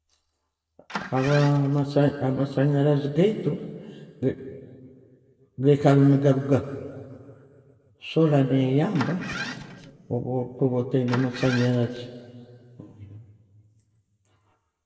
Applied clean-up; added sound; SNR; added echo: none; Engine starting; 12 dB; reverberation time 2.0 s.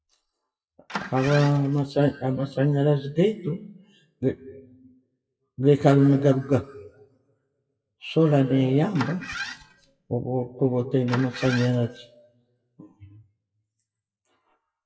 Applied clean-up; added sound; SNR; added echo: classical method WPE with log-MMSE.